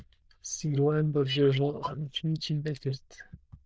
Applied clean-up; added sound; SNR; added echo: neural diffusion model UNIVERSE++.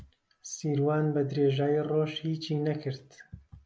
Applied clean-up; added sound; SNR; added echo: none; none; none; none.